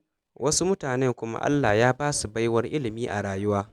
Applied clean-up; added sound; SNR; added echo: none; none; none; none.